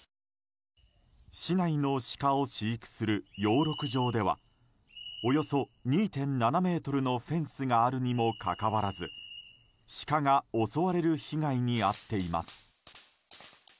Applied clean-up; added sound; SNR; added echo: none; none; none; none.